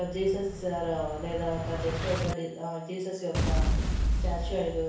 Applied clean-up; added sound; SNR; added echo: none; Explosion; -1 dB; reverberation time 0.7 s.